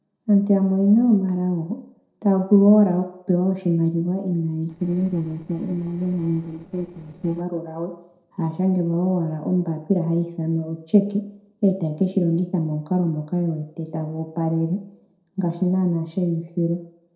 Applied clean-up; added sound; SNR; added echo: neural separator model SepFormer DNS4.